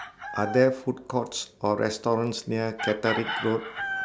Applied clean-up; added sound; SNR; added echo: none; Chicken, rooster; 9 dB; none.